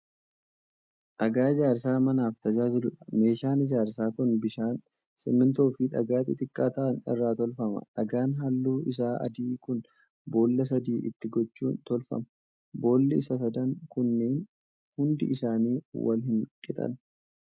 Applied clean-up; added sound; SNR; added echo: none; none; none; none.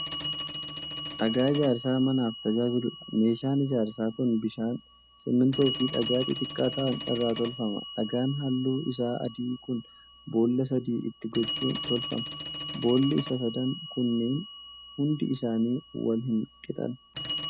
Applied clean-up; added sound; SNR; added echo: none; Telephone; 11 dB; none.